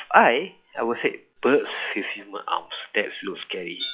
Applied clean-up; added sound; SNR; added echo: classical method log-MMSE.